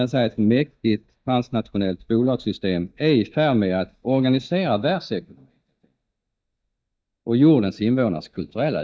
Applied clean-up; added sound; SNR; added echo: neural mask model DeepFilterNet 3.